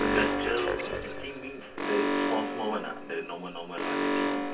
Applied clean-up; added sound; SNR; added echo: none; Alarm; -4 dB; reverberation time 0.2 s.